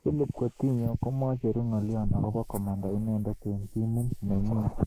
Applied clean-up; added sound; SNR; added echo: neural mask model Resemble Enhance denoiser.